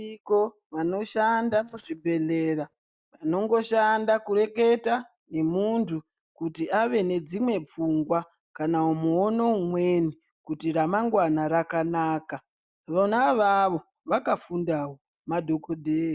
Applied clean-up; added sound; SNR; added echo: neural mask model DeepFilterNet 3.